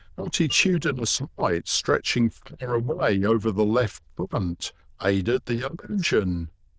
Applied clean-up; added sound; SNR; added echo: neural diffusion model UNIVERSE++.